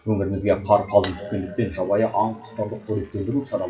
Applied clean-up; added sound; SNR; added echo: classical method WPE with log-MMSE.